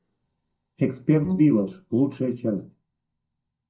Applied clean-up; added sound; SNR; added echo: neural mask model DeepFilterNet 3.